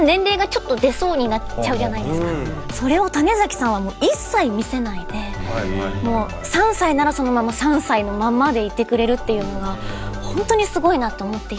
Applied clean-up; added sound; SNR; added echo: none; Buzz; 10 dB; none.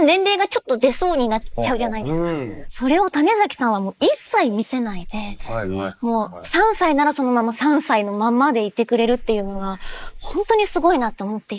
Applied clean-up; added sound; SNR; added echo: neural mask model Resemble Enhance denoiser.